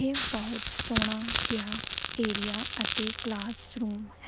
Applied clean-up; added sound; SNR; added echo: none; Crackle; -4 dB; none.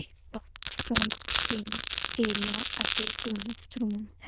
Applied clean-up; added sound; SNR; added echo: neural diffusion model UNIVERSE++.